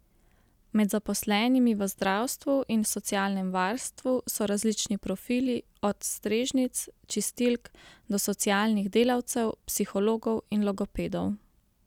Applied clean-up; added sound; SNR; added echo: none; none; none; none.